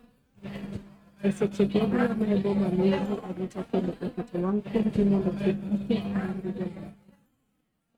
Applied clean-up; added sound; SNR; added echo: neural mask model RNNoise.